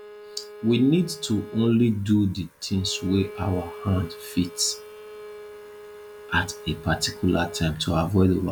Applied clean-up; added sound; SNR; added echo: none; Bowed string instrument; 17 dB; none.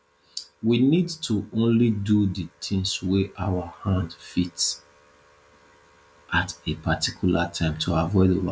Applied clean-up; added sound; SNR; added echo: none; none; none; none.